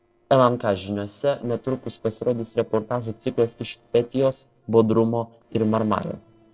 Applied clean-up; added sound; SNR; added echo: neural separator model SepFormer DNS4.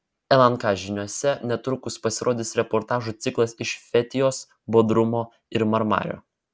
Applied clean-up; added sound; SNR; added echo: none; none; none; none.